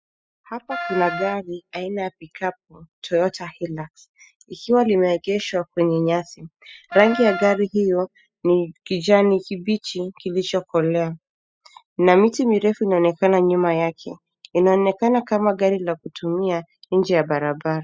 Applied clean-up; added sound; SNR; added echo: classical method spectral subtraction.